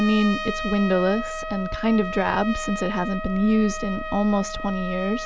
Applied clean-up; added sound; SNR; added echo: none; Trumpet; 8 dB; none.